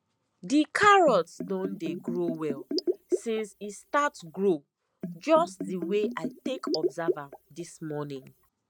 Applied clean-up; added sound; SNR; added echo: none; Bathtub (filling or washing); 6 dB; none.